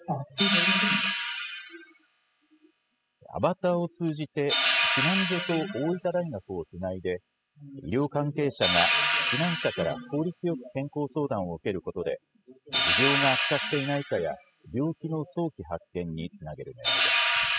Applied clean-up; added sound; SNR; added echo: classical method spectral subtraction.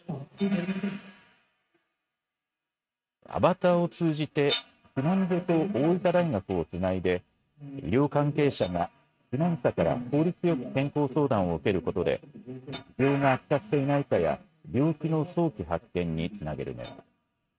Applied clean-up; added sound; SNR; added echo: neural mask model RNNoise.